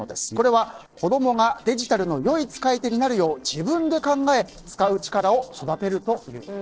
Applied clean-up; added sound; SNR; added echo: neural separator model SepFormer DNS4.